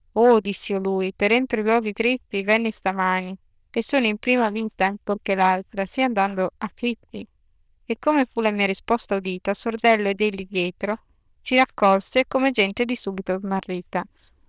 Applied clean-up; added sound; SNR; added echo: neural diffusion model UNIVERSE++.